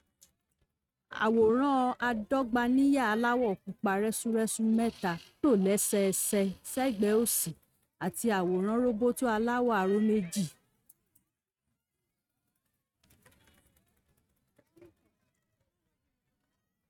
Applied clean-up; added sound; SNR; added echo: neural mask model RNNoise.